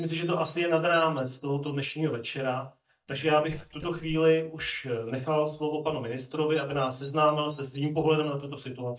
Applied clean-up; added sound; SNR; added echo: neural mask model DeepFilterNet 3.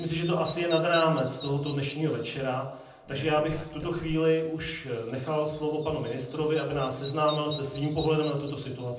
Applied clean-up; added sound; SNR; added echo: none; Bird vocalization, bird call, bird song; 17 dB; reverberation time 0.6 s.